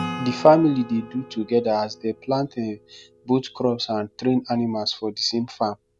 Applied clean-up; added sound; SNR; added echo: none; Acoustic guitar / Strum; 16 dB; none.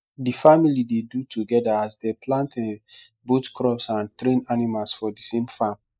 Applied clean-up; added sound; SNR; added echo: neural mask model Resemble Enhance denoiser.